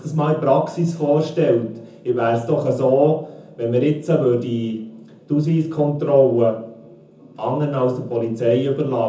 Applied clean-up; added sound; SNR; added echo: none; none; none; reverberation time 0.5 s.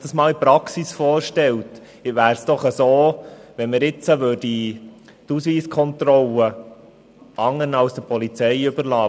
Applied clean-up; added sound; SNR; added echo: none; none; none; none.